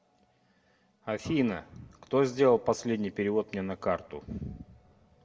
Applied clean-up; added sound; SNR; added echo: none; none; none; reverberation time 1.5 s.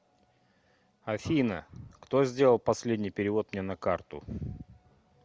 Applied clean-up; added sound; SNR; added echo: none; none; none; none.